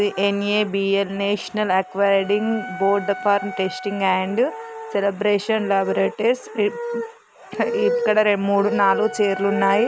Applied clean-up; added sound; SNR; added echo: none; Wind instrument, woodwind instrument; 17 dB; none.